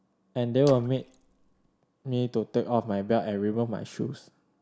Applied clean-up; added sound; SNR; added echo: none; Splash, splatter; 18 dB; none.